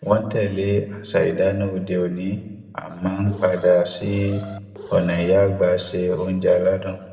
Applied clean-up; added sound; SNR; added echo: none; Alarm; 17 dB; reverberation time 1.3 s.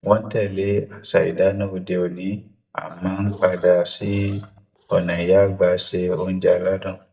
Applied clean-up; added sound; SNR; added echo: neural mask model DeepFilterNet 3.